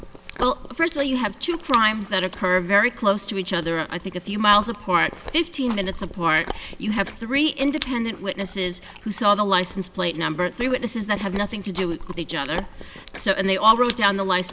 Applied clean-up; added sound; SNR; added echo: none; Chewing, mastication; 14 dB; none.